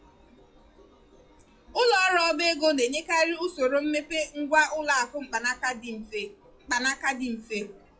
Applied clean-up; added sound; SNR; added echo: classical method WPE with log-MMSE.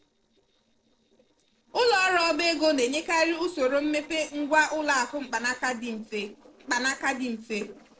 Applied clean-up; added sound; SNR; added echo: neural separator model SepFormer DNS4.